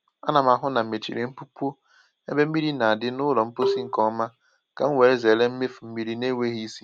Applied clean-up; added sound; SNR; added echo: none; Marimba, xylophone; 4 dB; none.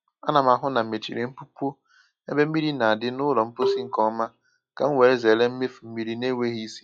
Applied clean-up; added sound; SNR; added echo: classical method log-MMSE.